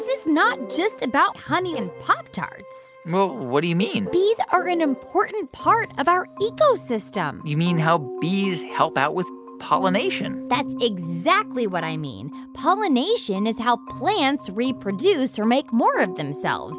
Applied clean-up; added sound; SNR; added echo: none; none; none; none.